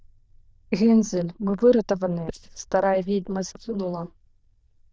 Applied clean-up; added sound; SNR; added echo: neural diffusion model UNIVERSE++.